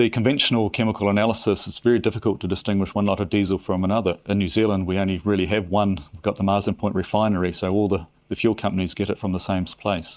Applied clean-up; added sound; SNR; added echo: none; none; none; none.